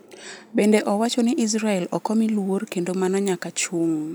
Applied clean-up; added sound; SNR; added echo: none; none; none; none.